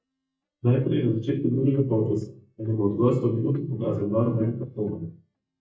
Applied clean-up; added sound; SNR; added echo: neural mask model DeepFilterNet 3.